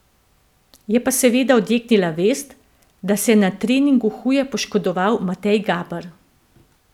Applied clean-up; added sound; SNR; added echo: none; none; none; none.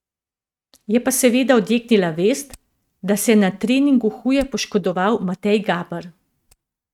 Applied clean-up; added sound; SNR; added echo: neural mask model RNNoise.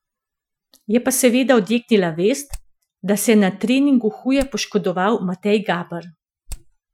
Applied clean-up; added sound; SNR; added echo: classical method Wiener filter.